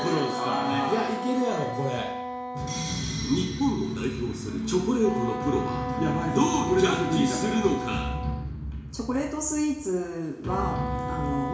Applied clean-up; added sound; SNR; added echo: none; Wind instrument, woodwind instrument; 8 dB; reverberation time 0.7 s.